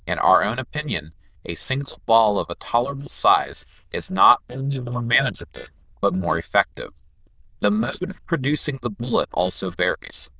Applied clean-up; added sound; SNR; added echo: neural diffusion model UNIVERSE++.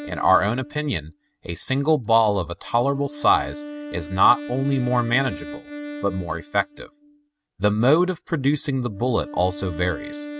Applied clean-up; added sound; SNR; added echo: neural mask model RNNoise.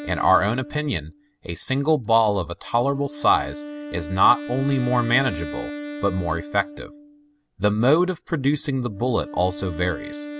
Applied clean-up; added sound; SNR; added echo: none; Wind instrument, woodwind instrument; 12 dB; none.